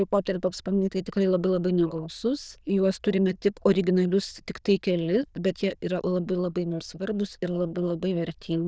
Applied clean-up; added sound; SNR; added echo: neural diffusion model UNIVERSE++.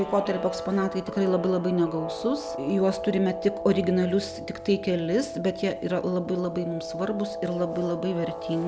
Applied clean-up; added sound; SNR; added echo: none; Guitar; 9 dB; none.